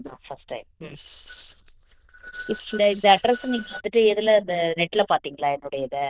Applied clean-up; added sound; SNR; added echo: neural diffusion model UNIVERSE++.